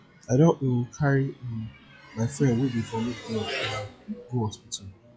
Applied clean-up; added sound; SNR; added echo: classical method log-MMSE.